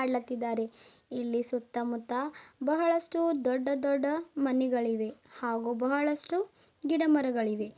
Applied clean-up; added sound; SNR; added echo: none; none; none; none.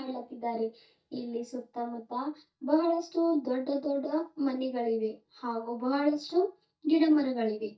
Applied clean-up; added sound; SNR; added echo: neural mask model DeepFilterNet 3.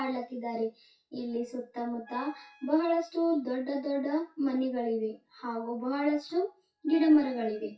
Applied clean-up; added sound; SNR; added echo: classical method WPE with log-MMSE.